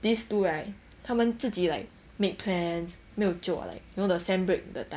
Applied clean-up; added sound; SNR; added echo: none; none; none; none.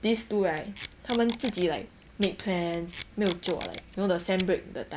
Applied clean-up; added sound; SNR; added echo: none; Packing tape, duct tape; 14 dB; none.